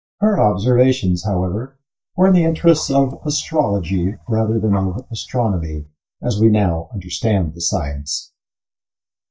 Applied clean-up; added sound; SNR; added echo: neural mask model DeepFilterNet 3.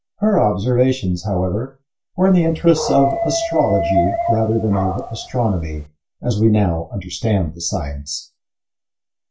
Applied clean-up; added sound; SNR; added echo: none; Dog; 4 dB; reverberation time 0.2 s.